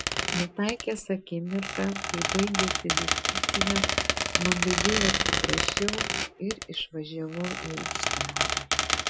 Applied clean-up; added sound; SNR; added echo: none; Squeak; -4 dB; none.